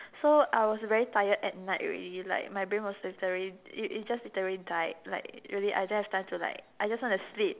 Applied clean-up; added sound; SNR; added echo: none; none; none; none.